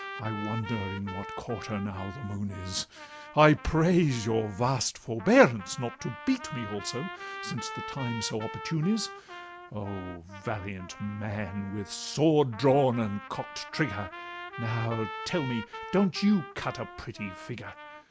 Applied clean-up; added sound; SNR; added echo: none; Trumpet; 13 dB; none.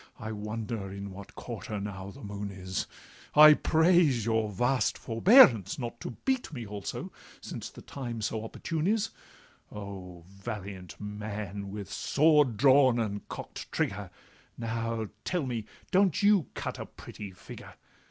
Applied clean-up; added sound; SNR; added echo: none; none; none; none.